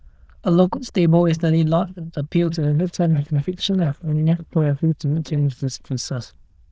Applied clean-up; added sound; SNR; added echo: neural diffusion model UNIVERSE++.